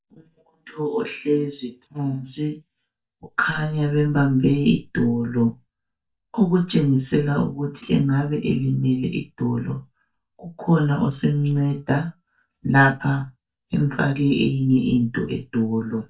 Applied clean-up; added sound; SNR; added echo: neural mask model DeepFilterNet 3.